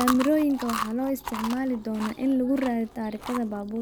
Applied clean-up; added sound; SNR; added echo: none; Chewing, mastication; 10 dB; none.